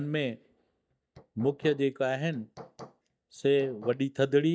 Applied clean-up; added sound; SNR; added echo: neural mask model DeepFilterNet 3.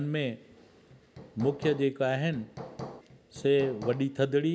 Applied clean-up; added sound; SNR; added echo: none; Hammer; 14 dB; none.